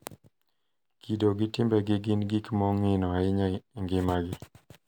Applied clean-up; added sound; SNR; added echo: none; none; none; none.